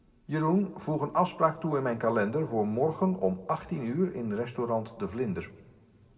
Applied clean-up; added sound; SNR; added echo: none; none; none; reverberation time 1.2 s.